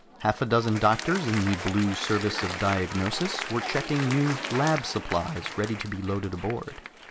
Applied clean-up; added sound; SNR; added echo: none; Applause; 8 dB; none.